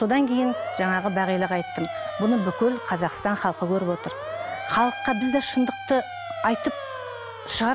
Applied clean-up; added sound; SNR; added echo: none; Motor vehicle (road) / Siren; 9 dB; none.